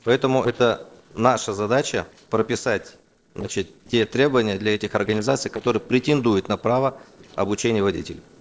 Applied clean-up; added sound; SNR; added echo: neural separator model SepFormer DNS4.